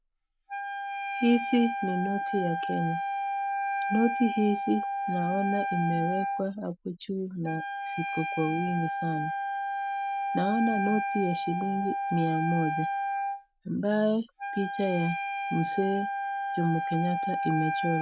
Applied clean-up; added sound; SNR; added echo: none; Wind instrument, woodwind instrument; 2 dB; none.